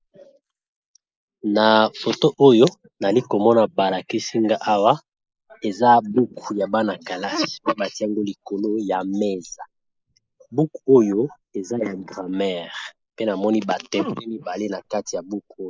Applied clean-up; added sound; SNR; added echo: neural mask model Resemble Enhance denoiser.